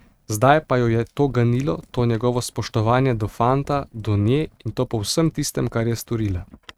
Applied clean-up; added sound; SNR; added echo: neural mask model RNNoise.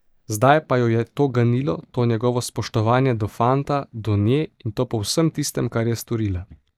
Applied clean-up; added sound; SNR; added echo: neural mask model DeepFilterNet 3.